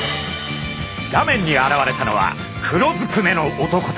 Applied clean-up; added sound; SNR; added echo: none; Hi-hat; 17 dB; none.